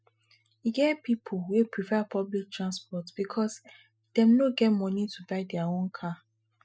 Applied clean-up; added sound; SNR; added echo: classical method spectral subtraction.